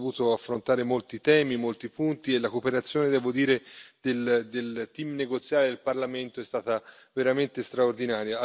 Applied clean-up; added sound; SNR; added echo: none; none; none; none.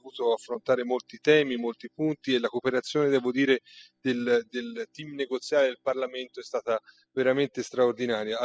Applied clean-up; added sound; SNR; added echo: classical method spectral subtraction.